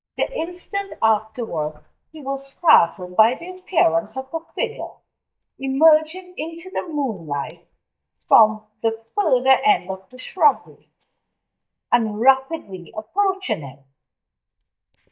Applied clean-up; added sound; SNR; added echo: neural mask model DeepFilterNet 3.